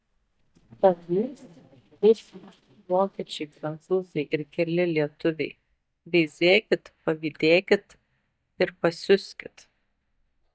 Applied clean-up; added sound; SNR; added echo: neural mask model DeepFilterNet 3.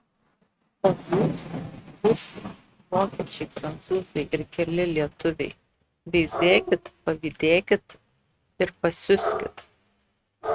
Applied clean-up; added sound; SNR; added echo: neural mask model RNNoise.